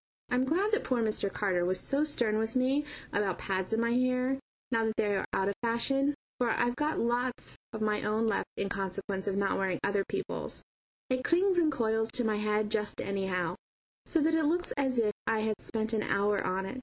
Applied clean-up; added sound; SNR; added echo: none; none; none; none.